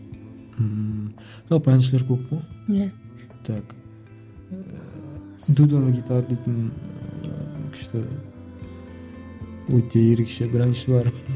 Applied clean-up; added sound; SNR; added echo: none; none; none; none.